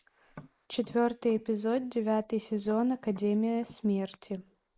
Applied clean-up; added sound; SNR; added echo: neural mask model Resemble Enhance denoiser.